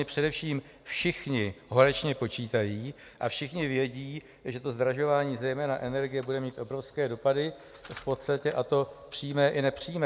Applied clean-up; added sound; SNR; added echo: none; none; none; none.